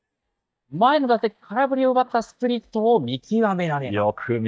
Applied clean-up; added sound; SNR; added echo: neural mask model DeepFilterNet 3.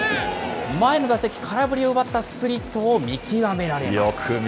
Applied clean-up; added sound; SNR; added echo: none; none; none; none.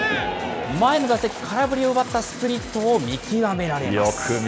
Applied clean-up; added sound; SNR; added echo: none; Fill (with liquid); 18 dB; none.